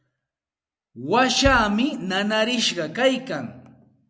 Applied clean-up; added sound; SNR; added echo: none; Bass drum; 13 dB; none.